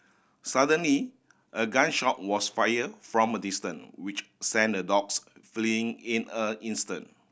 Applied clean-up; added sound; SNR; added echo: none; none; none; none.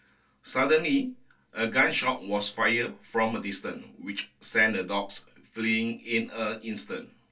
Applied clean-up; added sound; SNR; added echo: none; none; none; reverberation time 0.2 s.